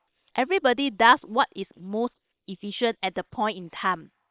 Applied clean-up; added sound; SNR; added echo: neural separator model SepFormer WHAM!.